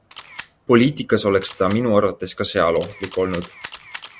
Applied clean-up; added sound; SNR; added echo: none; Camera; 18 dB; none.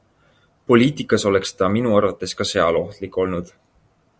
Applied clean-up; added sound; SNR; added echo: none; none; none; none.